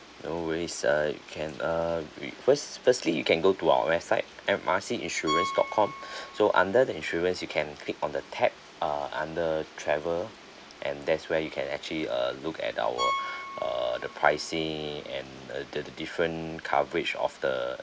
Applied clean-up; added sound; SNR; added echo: none; Piano; 13 dB; none.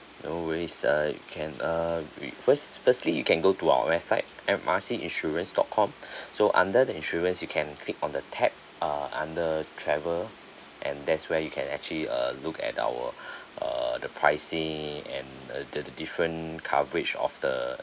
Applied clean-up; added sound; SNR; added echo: none; none; none; none.